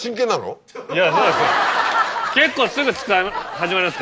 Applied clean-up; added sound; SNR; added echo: none; none; none; none.